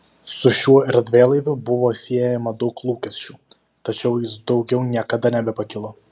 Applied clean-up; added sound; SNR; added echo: none; none; none; none.